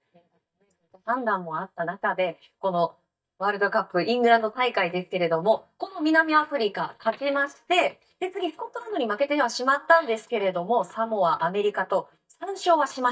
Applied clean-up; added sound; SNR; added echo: neural mask model DeepFilterNet 3.